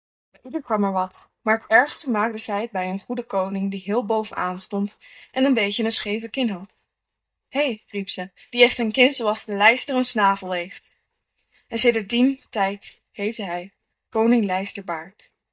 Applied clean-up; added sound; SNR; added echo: neural mask model DeepFilterNet 3.